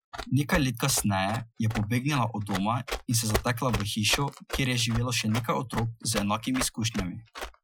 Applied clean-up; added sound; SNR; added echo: classical method Wiener filter.